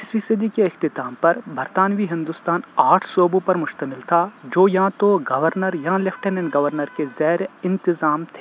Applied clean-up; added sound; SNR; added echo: none; none; none; none.